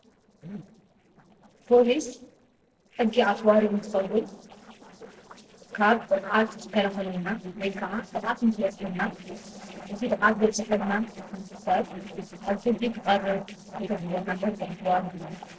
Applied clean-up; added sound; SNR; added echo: neural separator model SepFormer DNS4.